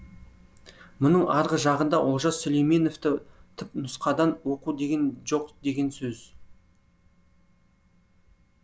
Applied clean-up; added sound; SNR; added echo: none; none; none; none.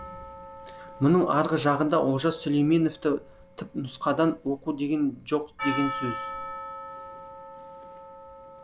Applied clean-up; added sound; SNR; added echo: none; Percussion; 12 dB; none.